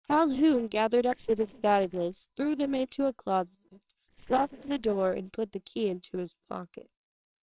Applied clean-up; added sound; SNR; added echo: neural separator model SepFormer WHAMR!.